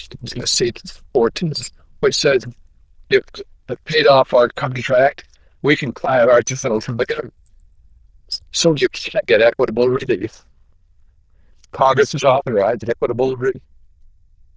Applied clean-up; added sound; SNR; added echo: neural diffusion model UNIVERSE++.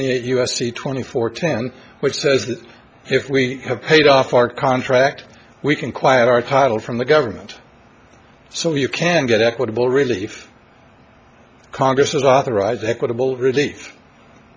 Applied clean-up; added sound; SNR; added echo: none; none; none; none.